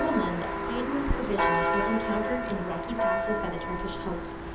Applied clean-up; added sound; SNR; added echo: none; Church bell; -3 dB; reverberation time 1.2 s.